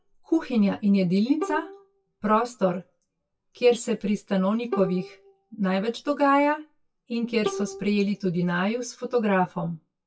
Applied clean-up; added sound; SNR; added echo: classical method WPE with log-MMSE.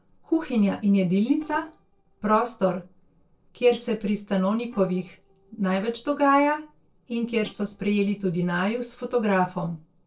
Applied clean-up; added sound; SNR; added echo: neural separator model SepFormer DNS4.